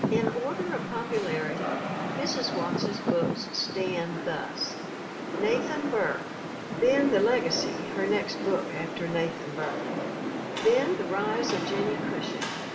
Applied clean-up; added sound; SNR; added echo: none; Rain; 2 dB; reverberation time 2.1 s.